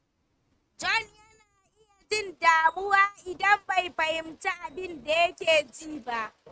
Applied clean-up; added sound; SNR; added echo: neural mask model RNNoise.